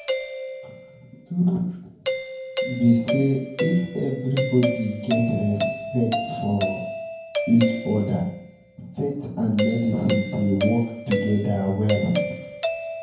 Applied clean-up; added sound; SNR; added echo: none; Doorbell; 6 dB; reverberation time 0.9 s.